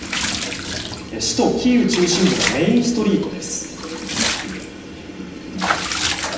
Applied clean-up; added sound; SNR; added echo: none; Bathtub (filling or washing) / Water / Liquid; 5 dB; reverberation time 0.8 s.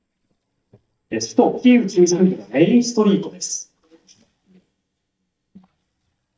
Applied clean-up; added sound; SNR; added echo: neural mask model DeepFilterNet 3.